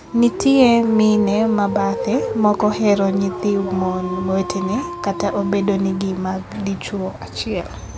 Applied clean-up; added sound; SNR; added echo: none; Dog; 10 dB; none.